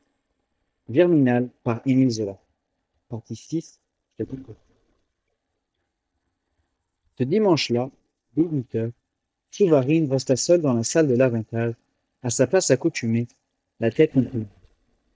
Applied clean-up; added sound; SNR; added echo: neural mask model DeepFilterNet 3.